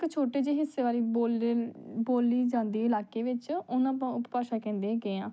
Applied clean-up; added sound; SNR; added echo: none; none; none; none.